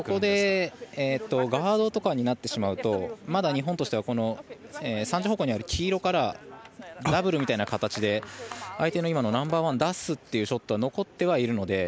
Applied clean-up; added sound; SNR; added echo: none; none; none; none.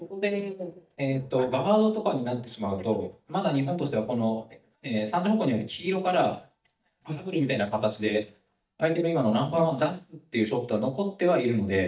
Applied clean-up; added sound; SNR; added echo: neural mask model DeepFilterNet 3.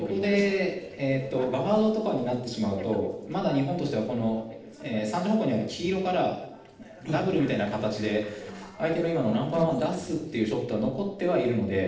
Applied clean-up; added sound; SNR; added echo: neural separator model SepFormer DNS4.